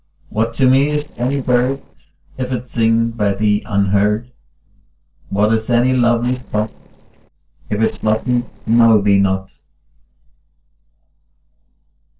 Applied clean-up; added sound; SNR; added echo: neural separator model SepFormer DNS4.